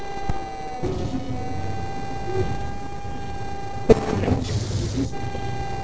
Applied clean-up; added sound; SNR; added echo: neural separator model SepFormer DNS4.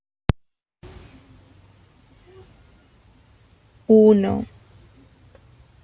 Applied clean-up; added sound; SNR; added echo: none; none; none; none.